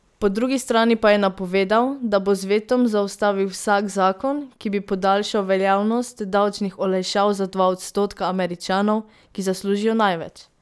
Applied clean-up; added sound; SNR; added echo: none; none; none; none.